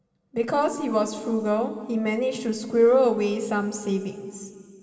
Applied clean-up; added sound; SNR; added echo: none; none; none; reverberation time 2.3 s.